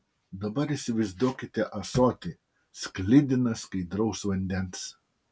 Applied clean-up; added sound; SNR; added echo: none; none; none; none.